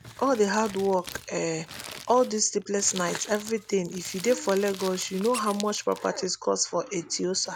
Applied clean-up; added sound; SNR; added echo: none; Crumpling, crinkling + Squeak; 16 dB; none.